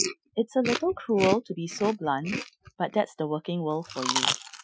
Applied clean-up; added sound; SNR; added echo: classical method Wiener filter.